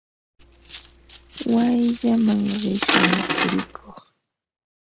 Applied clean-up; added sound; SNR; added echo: none; Coin (dropping); 0 dB; none.